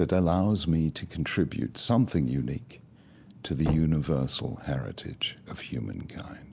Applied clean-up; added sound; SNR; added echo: none; Knock; 13 dB; none.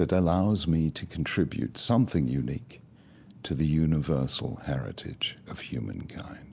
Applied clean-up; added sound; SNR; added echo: none; none; none; none.